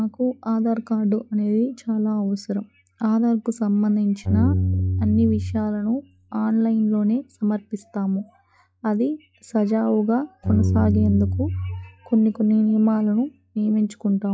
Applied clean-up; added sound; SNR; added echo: classical method log-MMSE.